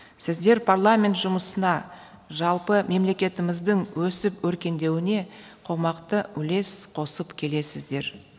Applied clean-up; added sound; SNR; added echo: none; none; none; none.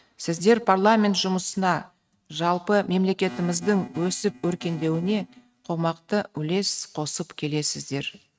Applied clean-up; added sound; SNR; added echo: neural mask model RNNoise.